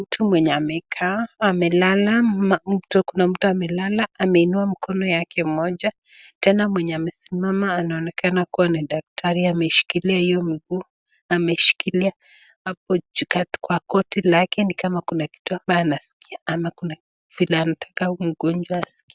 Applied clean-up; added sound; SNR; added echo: none; none; none; none.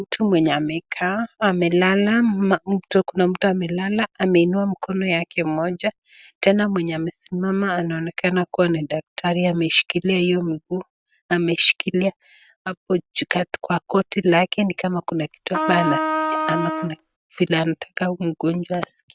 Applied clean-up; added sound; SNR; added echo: none; Trumpet; 3 dB; none.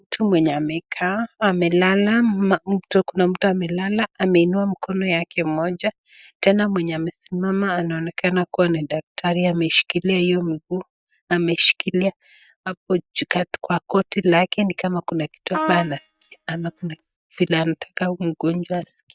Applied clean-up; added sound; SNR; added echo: neural mask model DeepFilterNet 3.